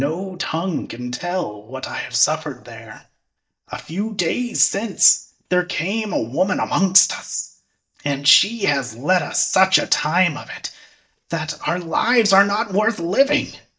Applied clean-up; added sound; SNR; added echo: neural mask model DeepFilterNet 3.